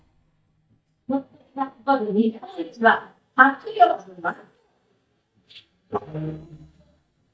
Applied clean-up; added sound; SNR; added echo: neural mask model DeepFilterNet 3.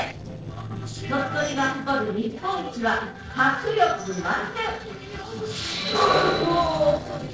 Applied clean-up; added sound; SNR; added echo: neural separator model SepFormer DNS4.